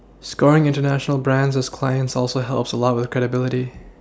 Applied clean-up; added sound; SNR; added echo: none; none; none; none.